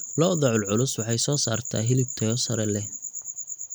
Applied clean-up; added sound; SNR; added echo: none; none; none; none.